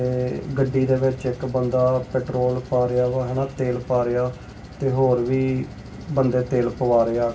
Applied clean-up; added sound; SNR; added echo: none; Engine; 18 dB; reverberation time 0.2 s.